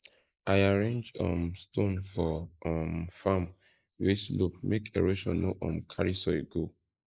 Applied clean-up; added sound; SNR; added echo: neural mask model Resemble Enhance denoiser.